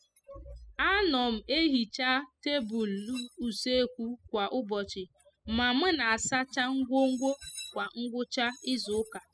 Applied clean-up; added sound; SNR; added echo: classical method spectral subtraction.